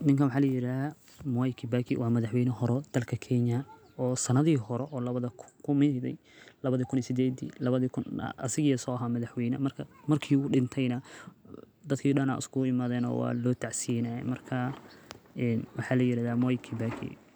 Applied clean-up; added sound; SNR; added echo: none; none; none; none.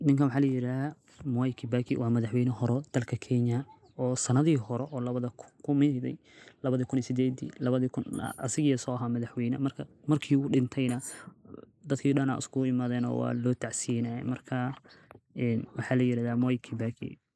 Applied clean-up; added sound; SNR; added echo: neural mask model Resemble Enhance denoiser.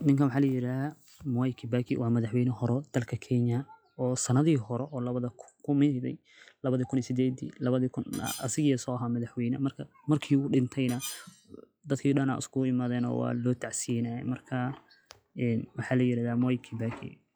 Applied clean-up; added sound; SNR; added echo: classical method log-MMSE.